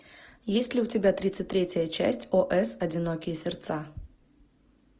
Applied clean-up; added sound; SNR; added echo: none; none; none; none.